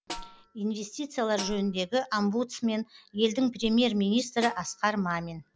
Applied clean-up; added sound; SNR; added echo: none; Whoosh, swoosh, swish + Snare drum; 16 dB; none.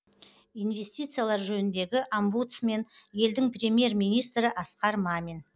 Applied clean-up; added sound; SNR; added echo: none; none; none; none.